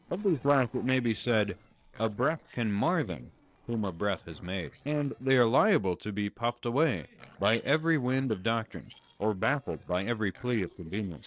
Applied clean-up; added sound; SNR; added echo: neural separator model SepFormer DNS4.